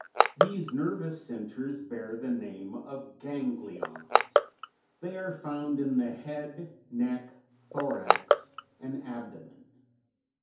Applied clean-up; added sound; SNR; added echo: none; Crushing; -2 dB; reverberation time 0.6 s.